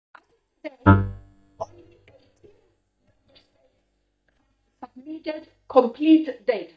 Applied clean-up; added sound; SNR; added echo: neural mask model DeepFilterNet 3.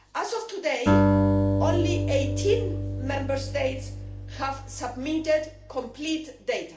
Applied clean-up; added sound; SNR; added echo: none; Acoustic guitar; -2 dB; reverberation time 0.4 s.